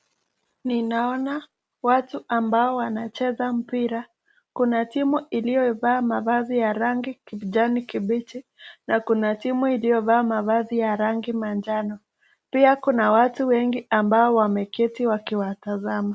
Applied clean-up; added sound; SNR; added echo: none; none; none; none.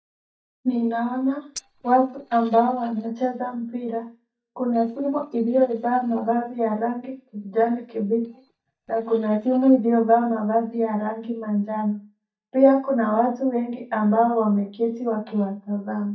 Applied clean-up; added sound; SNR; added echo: neural mask model DeepFilterNet 3.